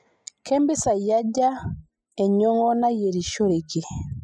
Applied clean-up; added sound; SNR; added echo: classical method spectral subtraction.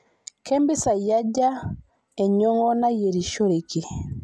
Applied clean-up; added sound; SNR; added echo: none; none; none; none.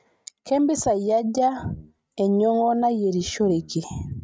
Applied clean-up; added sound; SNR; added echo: neural mask model RNNoise.